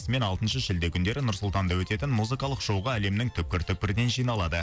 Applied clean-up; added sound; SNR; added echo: none; none; none; none.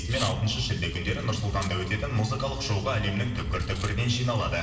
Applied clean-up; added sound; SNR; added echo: none; Packing tape, duct tape / Tearing; 18 dB; reverberation time 1.4 s.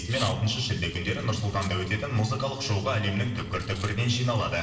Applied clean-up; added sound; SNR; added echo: neural separator model SepFormer DNS4.